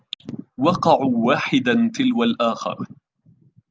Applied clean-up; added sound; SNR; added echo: none; none; none; none.